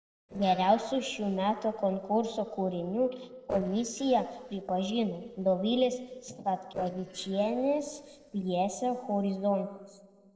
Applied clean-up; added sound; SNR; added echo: neural separator model SepFormer DNS4.